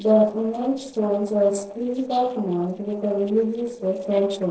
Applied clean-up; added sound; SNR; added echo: neural separator model SepFormer DNS4.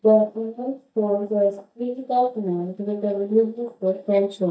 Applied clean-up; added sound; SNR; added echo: neural mask model DeepFilterNet 3.